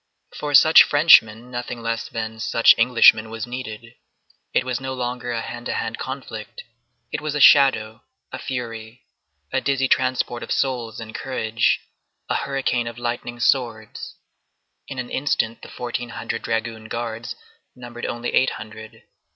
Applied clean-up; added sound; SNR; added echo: none; none; none; none.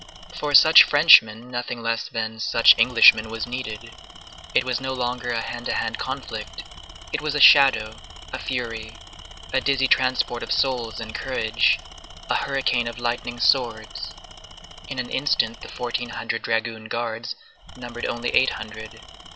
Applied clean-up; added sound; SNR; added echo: none; Tools; 16 dB; none.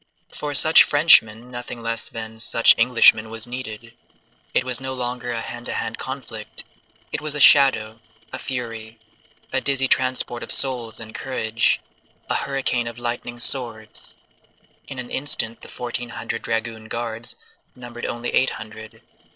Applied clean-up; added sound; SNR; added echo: neural separator model SepFormer DNS4.